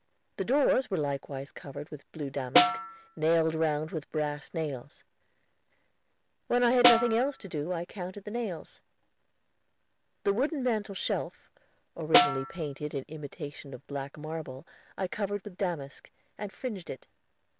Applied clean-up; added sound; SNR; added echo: none; Snare drum; -5 dB; none.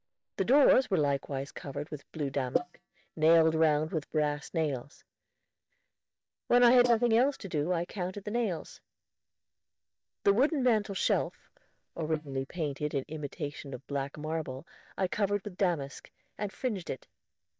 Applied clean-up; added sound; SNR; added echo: neural mask model DeepFilterNet 3.